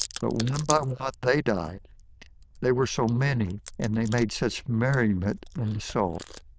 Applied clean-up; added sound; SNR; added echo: neural diffusion model UNIVERSE++.